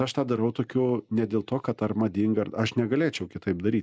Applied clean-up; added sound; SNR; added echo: neural mask model Resemble Enhance denoiser.